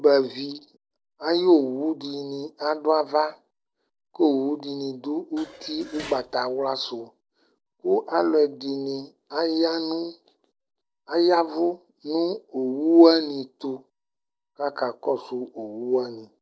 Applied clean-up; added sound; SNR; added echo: neural separator model SepFormer DNS4.